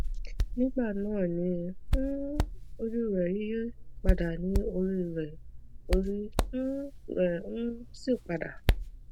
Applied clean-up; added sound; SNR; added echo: none; Hands; 1 dB; none.